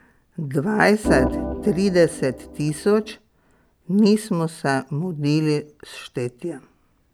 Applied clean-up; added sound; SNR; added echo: none; Organ; 5 dB; none.